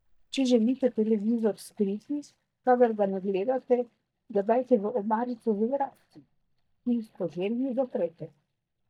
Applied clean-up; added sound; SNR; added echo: neural mask model DeepFilterNet 3.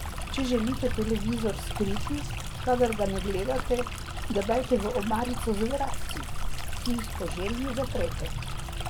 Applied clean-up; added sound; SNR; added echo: none; Stream; 1 dB; none.